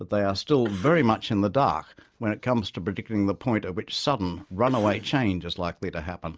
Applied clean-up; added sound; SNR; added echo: none; Cough; 16 dB; none.